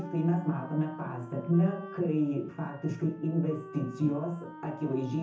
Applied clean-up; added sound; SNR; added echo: none; Wind instrument, woodwind instrument; 15 dB; reverberation time 0.5 s.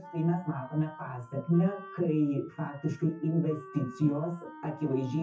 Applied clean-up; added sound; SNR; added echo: classical method WPE with log-MMSE.